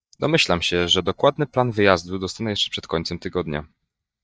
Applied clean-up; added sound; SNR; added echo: neural mask model DeepFilterNet 3.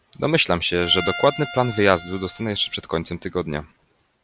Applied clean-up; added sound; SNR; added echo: none; Bowed string instrument; 12 dB; none.